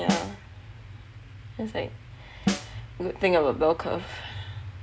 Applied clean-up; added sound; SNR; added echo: none; Snare drum; 5 dB; none.